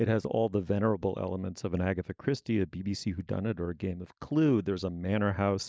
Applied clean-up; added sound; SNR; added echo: none; none; none; none.